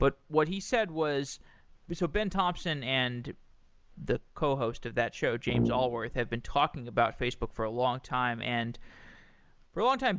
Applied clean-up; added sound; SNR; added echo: none; Brass instrument; 3 dB; none.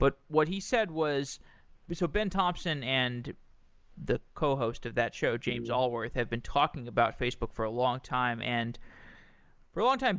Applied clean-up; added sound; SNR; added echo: neural mask model Resemble Enhance denoiser.